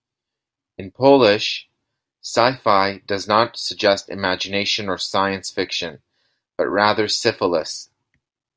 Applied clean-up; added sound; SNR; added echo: none; none; none; none.